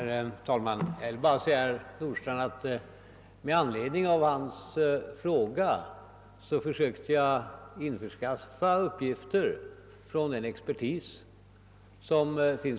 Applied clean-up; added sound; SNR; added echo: none; none; none; none.